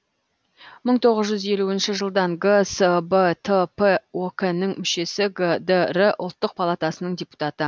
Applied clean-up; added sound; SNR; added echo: none; none; none; none.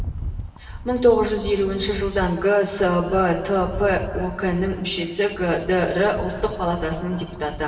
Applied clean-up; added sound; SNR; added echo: none; Rattle; 11 dB; reverberation time 2.4 s.